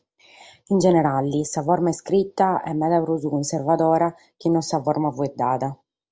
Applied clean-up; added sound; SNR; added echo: none; none; none; none.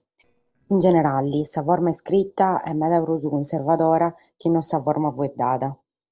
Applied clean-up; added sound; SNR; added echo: neural separator model SepFormer DNS4.